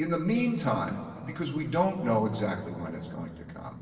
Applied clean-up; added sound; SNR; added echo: neural separator model SepFormer DNS4.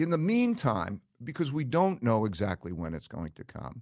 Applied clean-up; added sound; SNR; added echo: none; none; none; none.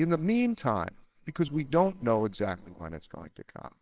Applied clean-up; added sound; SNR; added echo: neural separator model SepFormer WHAMR!.